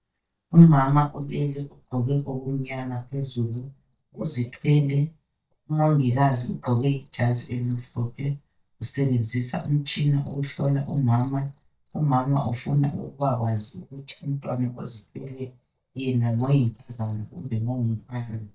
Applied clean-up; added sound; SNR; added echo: neural mask model DeepFilterNet 3.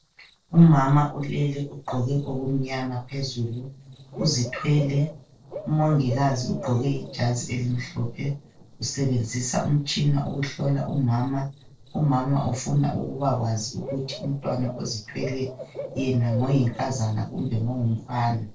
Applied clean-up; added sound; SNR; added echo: neural separator model SepFormer DNS4.